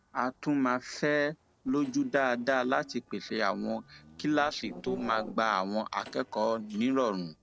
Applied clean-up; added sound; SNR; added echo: neural separator model SepFormer DNS4.